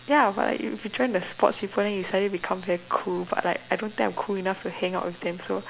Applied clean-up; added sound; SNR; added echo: none; none; none; none.